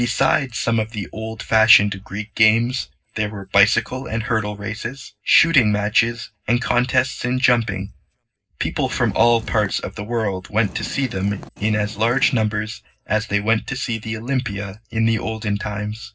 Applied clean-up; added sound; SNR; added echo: neural separator model SepFormer DNS4.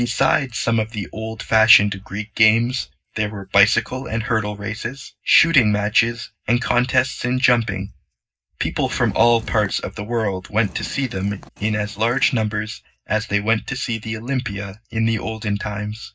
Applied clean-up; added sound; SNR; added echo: neural mask model DeepFilterNet 3.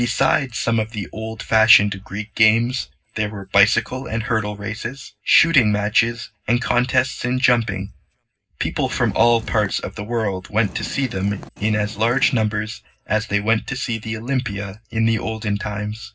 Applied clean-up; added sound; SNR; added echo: none; Purr; 16 dB; reverberation time 0.4 s.